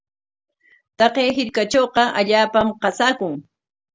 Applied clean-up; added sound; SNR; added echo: none; none; none; none.